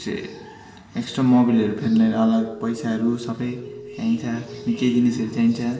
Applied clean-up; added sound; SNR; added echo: none; Siren; 16 dB; reverberation time 0.9 s.